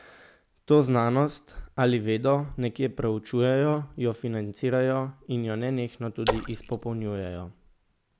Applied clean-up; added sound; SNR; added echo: none; Splash, splatter; 5 dB; none.